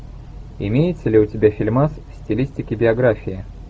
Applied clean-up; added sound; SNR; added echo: none; none; none; none.